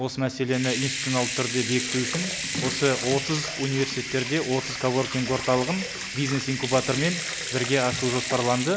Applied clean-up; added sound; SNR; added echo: none; Sink (filling or washing) / Water tap, faucet / Liquid; 5 dB; none.